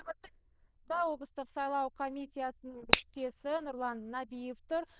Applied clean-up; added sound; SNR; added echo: neural diffusion model UNIVERSE++.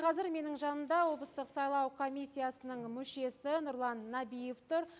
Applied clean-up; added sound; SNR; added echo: none; none; none; none.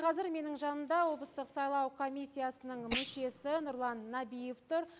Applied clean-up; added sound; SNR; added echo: neural mask model Resemble Enhance denoiser.